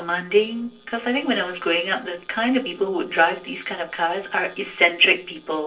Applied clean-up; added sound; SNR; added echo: neural separator model SepFormer DNS4.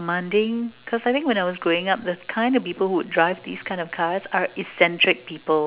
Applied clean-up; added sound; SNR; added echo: none; none; none; none.